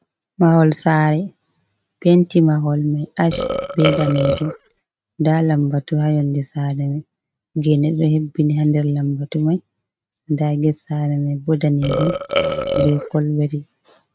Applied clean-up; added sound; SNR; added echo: neural mask model RNNoise.